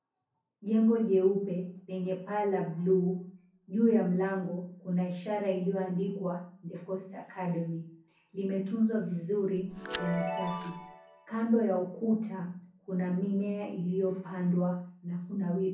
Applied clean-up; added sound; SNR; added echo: none; Chime; 10 dB; reverberation time 0.6 s.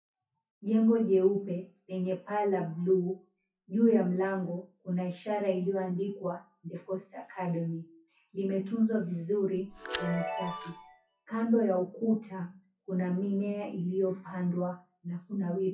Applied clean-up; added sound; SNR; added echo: classical method WPE with log-MMSE.